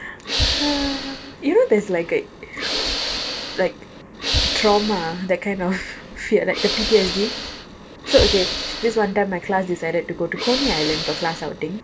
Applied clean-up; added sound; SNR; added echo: none; Hiss / Breathing; 4 dB; none.